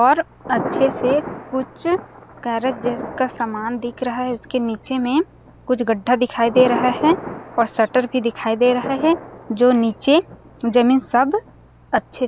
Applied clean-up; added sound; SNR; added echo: none; Thunder; 12 dB; none.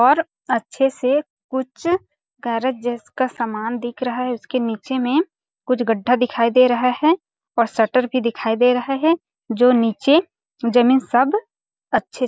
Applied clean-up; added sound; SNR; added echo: none; none; none; none.